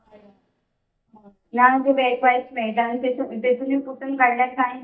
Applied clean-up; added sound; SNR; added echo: neural mask model DeepFilterNet 3.